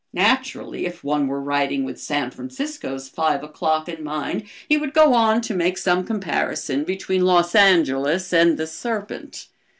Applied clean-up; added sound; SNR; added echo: none; none; none; none.